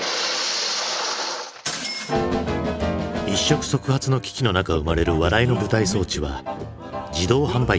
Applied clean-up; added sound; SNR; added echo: none; none; none; none.